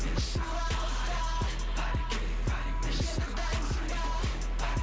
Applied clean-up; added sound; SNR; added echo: none; none; none; none.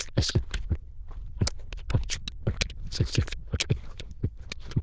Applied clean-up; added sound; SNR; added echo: neural diffusion model UNIVERSE++.